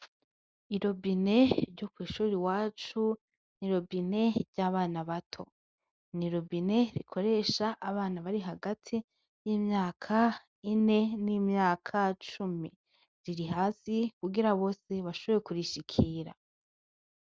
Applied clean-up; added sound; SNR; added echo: neural mask model Resemble Enhance denoiser.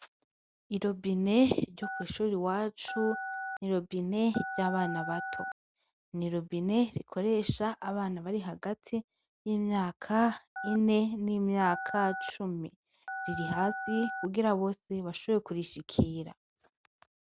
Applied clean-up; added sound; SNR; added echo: none; Telephone; 8 dB; none.